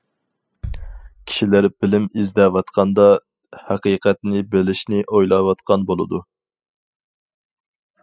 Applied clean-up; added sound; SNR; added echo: classical method spectral subtraction.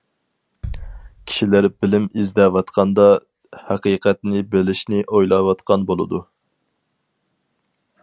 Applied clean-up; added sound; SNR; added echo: none; Bass drum; 19 dB; none.